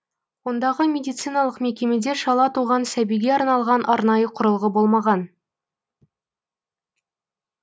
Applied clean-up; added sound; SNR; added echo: none; none; none; none.